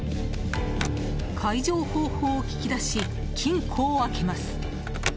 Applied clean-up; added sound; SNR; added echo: none; Telephone; 14 dB; none.